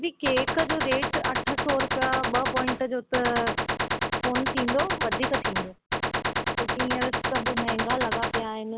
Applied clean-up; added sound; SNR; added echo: none; Gunshot, gunfire; -2 dB; none.